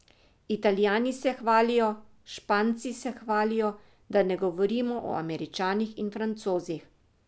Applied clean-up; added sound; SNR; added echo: none; none; none; none.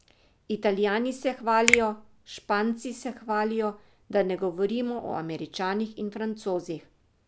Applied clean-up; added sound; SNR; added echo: none; Finger snapping; 1 dB; none.